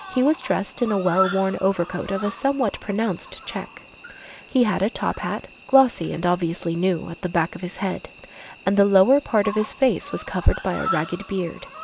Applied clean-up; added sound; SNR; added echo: none; Cricket; 13 dB; none.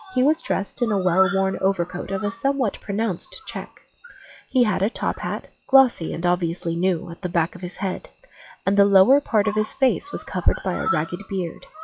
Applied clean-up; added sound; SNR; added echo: classical method log-MMSE.